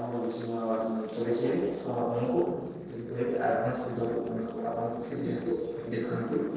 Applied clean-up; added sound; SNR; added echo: neural separator model SepFormer DNS4.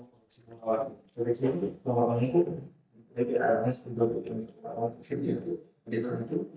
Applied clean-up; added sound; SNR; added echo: neural mask model DeepFilterNet 3.